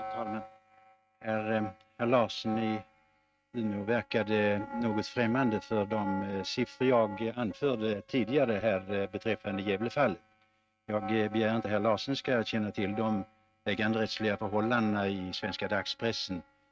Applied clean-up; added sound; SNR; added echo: neural mask model RNNoise.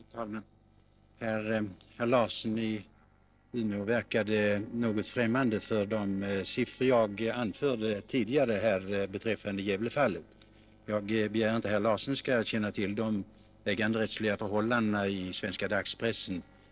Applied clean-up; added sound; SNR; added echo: neural separator model SepFormer DNS4.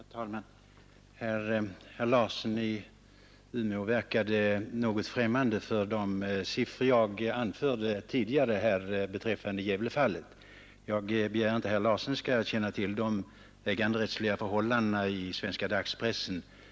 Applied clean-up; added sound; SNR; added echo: none; none; none; none.